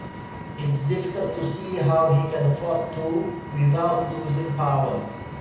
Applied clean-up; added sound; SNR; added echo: none; Vehicle; 11 dB; reverberation time 0.8 s.